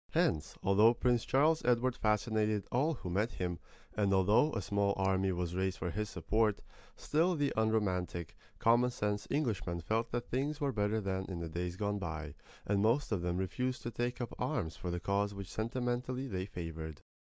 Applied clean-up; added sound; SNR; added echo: none; none; none; none.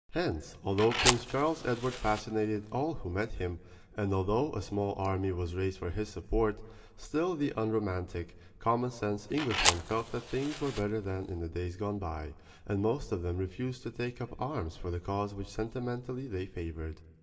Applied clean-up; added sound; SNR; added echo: none; Fire; 2 dB; reverberation time 1.4 s.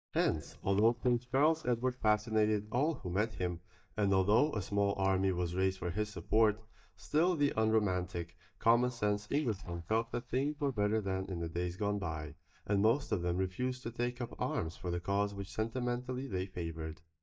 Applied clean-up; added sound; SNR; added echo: neural mask model DeepFilterNet 3.